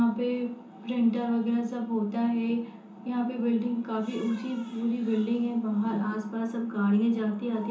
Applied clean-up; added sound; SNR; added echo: none; none; none; reverberation time 0.6 s.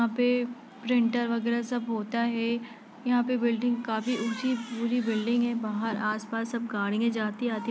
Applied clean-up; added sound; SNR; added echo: none; none; none; none.